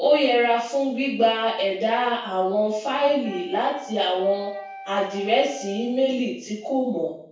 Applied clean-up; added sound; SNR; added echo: none; Wind instrument, woodwind instrument; 18 dB; reverberation time 0.6 s.